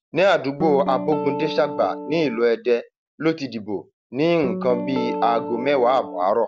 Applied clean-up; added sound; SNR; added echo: none; Guitar; 7 dB; none.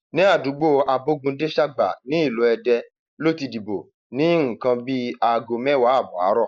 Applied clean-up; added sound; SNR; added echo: neural mask model Resemble Enhance denoiser.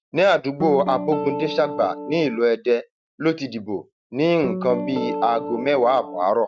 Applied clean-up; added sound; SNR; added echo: neural mask model RNNoise.